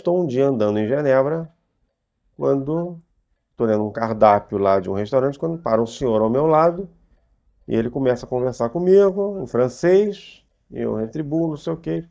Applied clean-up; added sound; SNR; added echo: neural mask model DeepFilterNet 3.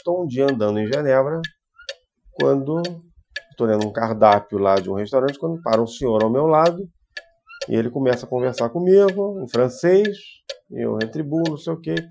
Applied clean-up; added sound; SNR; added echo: classical method Wiener filter.